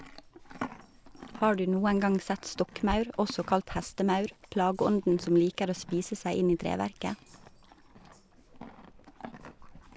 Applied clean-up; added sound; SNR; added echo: none; Livestock, farm animals, working animals; 16 dB; none.